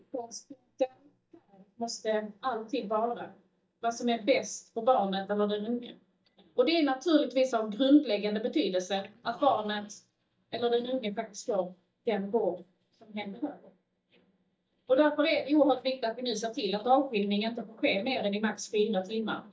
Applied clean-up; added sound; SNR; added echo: neural mask model DeepFilterNet 3.